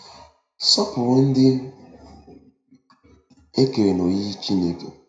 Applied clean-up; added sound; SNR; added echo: none; none; none; reverberation time 0.4 s.